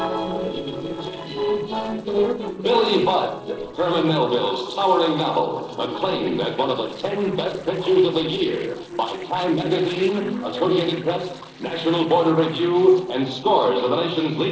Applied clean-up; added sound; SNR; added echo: neural separator model SepFormer DNS4.